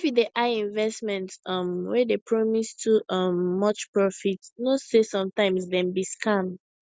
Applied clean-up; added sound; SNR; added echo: none; none; none; none.